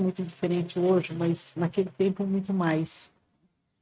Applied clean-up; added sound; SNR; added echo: neural mask model RNNoise.